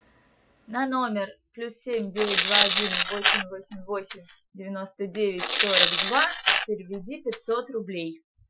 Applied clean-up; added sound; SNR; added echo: classical method Wiener filter.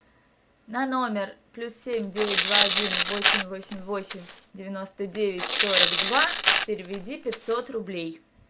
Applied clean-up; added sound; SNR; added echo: none; Tearing; -4 dB; none.